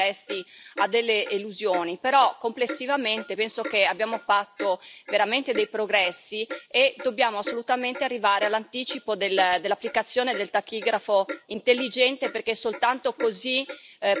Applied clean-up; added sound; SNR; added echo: none; Clock; 15 dB; none.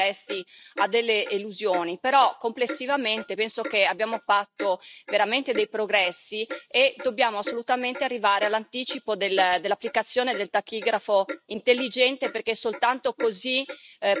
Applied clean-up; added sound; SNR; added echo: neural mask model RNNoise.